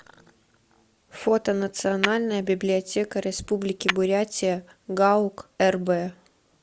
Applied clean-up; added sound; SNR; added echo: none; Tap / Hammer; 10 dB; none.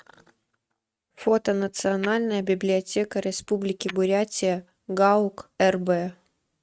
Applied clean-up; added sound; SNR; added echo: neural mask model RNNoise.